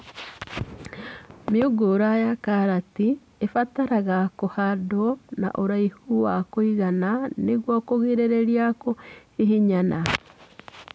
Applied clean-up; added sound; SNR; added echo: none; none; none; none.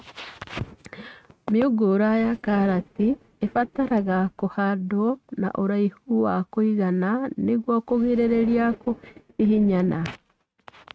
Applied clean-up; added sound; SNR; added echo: neural mask model RNNoise.